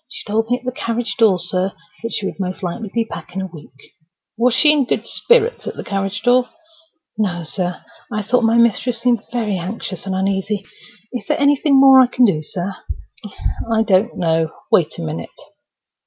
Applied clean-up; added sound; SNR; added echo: none; none; none; none.